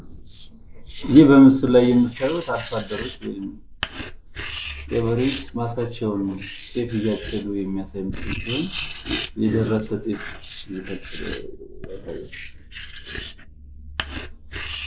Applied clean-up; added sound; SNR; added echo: neural mask model Resemble Enhance denoiser.